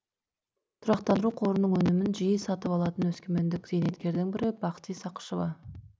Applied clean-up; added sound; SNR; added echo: none; none; none; none.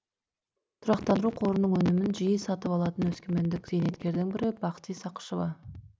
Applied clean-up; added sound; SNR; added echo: none; Fart; 19 dB; none.